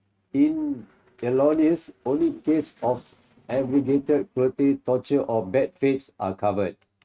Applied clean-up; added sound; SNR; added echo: neural mask model RNNoise.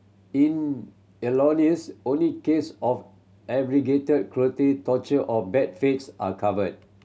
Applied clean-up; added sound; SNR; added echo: none; none; none; none.